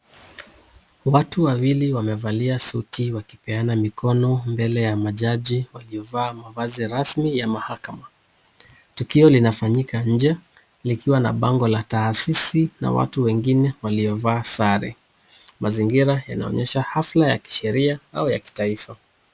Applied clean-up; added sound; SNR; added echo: none; none; none; none.